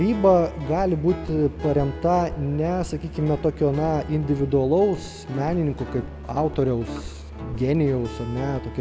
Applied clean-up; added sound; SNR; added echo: none; Musical instrument + Guitar; 11 dB; none.